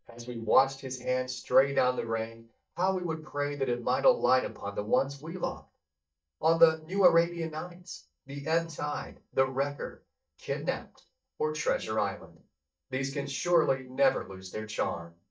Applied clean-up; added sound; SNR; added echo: neural mask model DeepFilterNet 3.